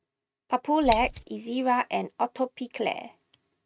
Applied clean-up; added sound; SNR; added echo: neural mask model RNNoise.